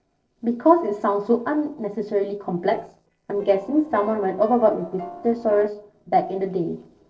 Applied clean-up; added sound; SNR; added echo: neural separator model SepFormer DNS4.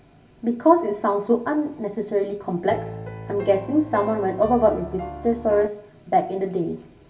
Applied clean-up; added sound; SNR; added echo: none; Piano; 12 dB; reverberation time 0.2 s.